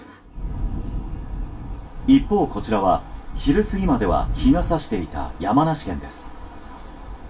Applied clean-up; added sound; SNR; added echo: none; none; none; reverberation time 0.2 s.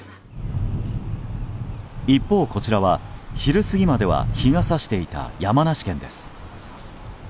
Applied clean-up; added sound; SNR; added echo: none; none; none; none.